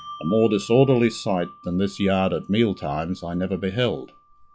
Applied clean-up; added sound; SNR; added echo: classical method log-MMSE.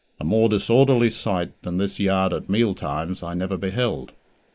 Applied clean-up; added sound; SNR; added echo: neural mask model Resemble Enhance denoiser.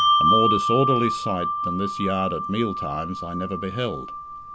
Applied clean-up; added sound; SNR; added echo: none; Bell; -2 dB; none.